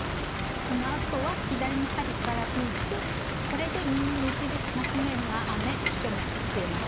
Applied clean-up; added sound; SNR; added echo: none; Rain; -2 dB; none.